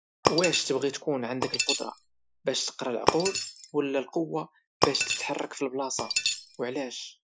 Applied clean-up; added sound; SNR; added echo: classical method Wiener filter.